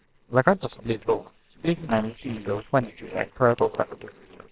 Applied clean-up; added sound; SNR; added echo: neural separator model SepFormer WHAMR!.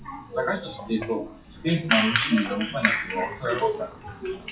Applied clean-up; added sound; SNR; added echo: classical method WPE with log-MMSE.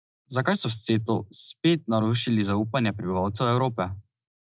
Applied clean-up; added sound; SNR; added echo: none; none; none; none.